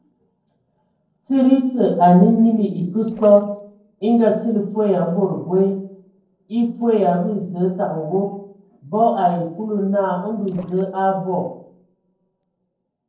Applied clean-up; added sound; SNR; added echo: neural separator model SepFormer DNS4.